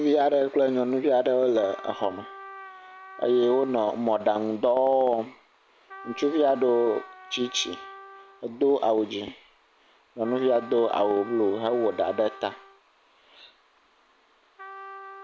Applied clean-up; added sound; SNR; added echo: none; Trumpet; 19 dB; none.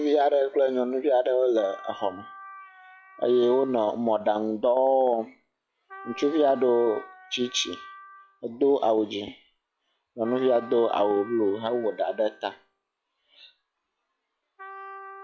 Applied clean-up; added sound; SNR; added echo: classical method log-MMSE.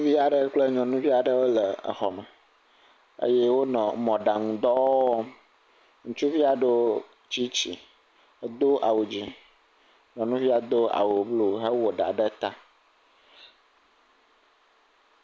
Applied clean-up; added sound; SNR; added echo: none; none; none; none.